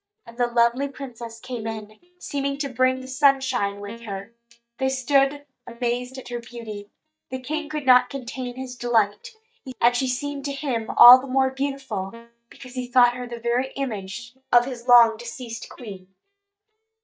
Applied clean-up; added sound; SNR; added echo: neural mask model DeepFilterNet 3.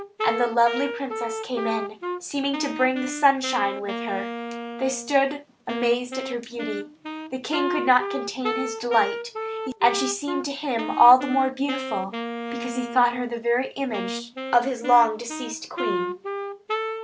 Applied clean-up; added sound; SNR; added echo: none; Wind instrument, woodwind instrument; 6 dB; none.